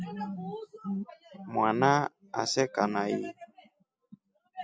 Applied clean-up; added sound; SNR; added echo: none; none; none; none.